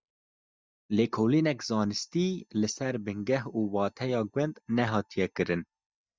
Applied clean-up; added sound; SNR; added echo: neural mask model DeepFilterNet 3.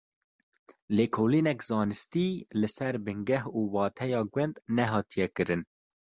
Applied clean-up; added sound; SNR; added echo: none; none; none; none.